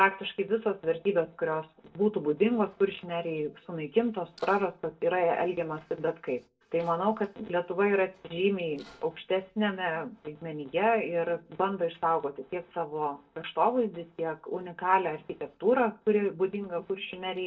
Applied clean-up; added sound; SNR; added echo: neural separator model SepFormer DNS4.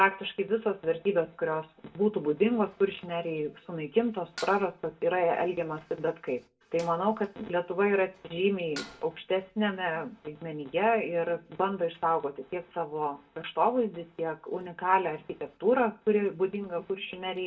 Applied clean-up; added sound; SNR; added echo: none; Dishes, pots, and pans; 16 dB; reverberation time 0.2 s.